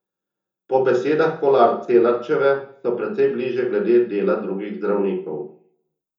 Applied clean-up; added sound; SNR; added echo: none; none; none; reverberation time 0.6 s.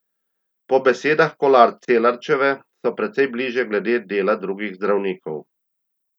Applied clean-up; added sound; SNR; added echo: none; none; none; none.